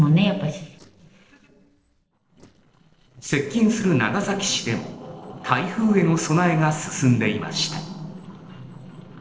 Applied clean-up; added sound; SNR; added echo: neural separator model SepFormer DNS4.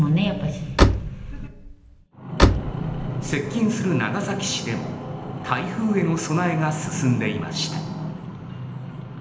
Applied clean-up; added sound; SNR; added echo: none; Slam; -3 dB; reverberation time 0.9 s.